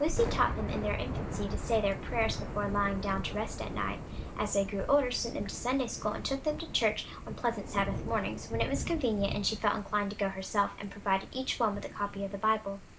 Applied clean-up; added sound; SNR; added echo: none; Thunder / Rain; 6 dB; none.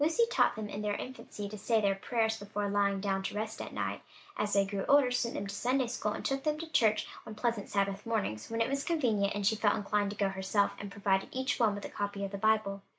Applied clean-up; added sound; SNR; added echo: none; none; none; none.